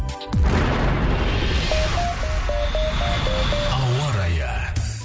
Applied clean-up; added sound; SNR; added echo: none; none; none; none.